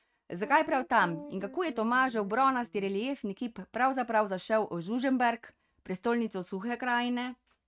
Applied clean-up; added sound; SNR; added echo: neural mask model RNNoise.